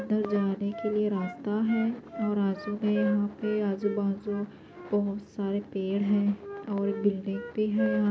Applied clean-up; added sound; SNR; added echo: none; Wind instrument, woodwind instrument; 13 dB; none.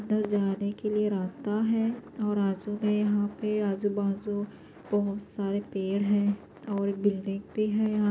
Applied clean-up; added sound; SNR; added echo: none; none; none; none.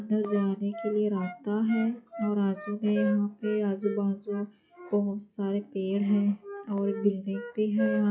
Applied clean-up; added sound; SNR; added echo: classical method log-MMSE.